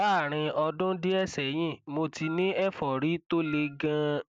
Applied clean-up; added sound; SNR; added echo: none; Wind instrument, woodwind instrument; 19 dB; none.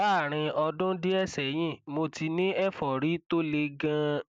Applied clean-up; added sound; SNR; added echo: none; none; none; none.